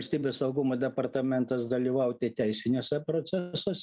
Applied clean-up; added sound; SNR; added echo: none; none; none; none.